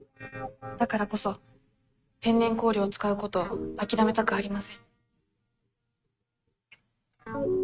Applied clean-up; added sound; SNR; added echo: neural mask model RNNoise.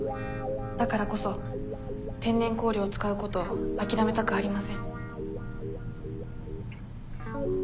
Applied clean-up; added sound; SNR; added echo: none; Guitar; 5 dB; none.